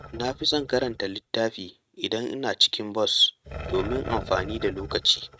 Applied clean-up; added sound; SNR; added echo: neural mask model RNNoise.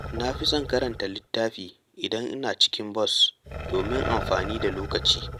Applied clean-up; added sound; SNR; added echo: none; Growling; 8 dB; none.